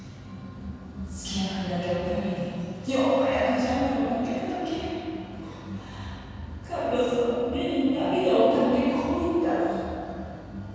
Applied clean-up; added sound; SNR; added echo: none; none; none; reverberation time 2.1 s.